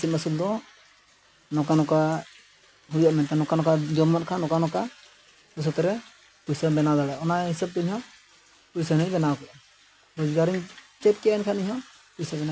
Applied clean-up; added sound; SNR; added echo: none; none; none; none.